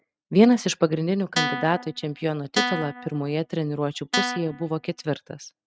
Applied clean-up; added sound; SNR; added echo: neural mask model RNNoise.